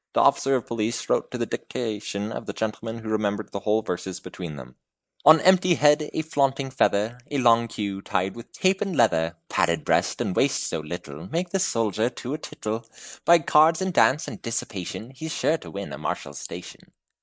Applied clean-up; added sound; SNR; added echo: neural mask model Resemble Enhance denoiser.